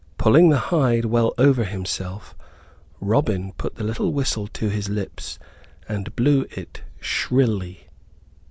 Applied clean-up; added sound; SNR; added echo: none; none; none; none.